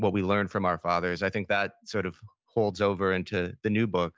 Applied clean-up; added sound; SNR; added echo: none; none; none; none.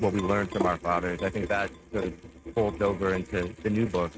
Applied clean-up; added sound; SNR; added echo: neural mask model RNNoise.